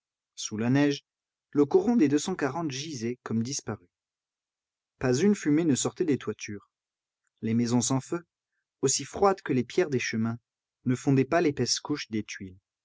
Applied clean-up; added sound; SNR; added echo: none; none; none; none.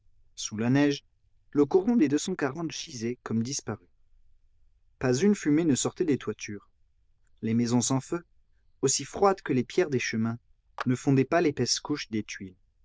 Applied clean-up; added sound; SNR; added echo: neural diffusion model UNIVERSE++.